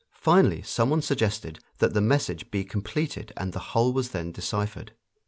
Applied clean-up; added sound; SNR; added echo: none; none; none; none.